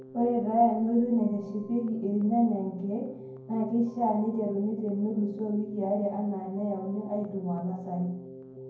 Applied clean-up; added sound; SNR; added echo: none; Keyboard (musical); 16 dB; reverberation time 0.9 s.